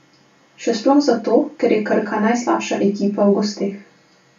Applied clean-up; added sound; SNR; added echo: none; none; none; reverberation time 0.3 s.